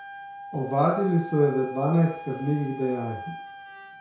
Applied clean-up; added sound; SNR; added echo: none; Wind instrument, woodwind instrument; 13 dB; reverberation time 0.6 s.